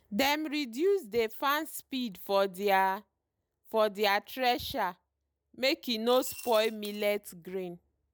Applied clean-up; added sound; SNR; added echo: none; Coin (dropping) / Glass; 18 dB; none.